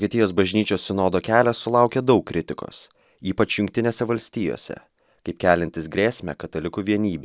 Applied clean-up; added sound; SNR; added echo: none; none; none; none.